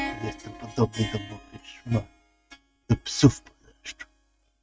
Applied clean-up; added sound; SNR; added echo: neural mask model RNNoise.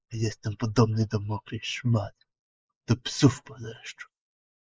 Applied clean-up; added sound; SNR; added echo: neural mask model Resemble Enhance denoiser.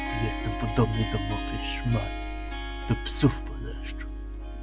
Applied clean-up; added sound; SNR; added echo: none; Harp; 8 dB; none.